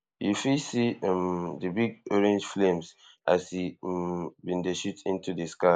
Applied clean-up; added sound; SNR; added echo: neural mask model Resemble Enhance denoiser.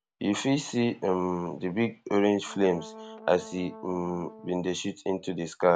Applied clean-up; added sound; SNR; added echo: none; Brass instrument; 17 dB; none.